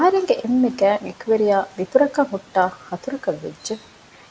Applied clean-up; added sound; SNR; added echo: none; none; none; none.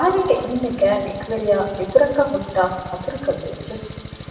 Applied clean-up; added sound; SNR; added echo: none; Engine; 14 dB; reverberation time 1.2 s.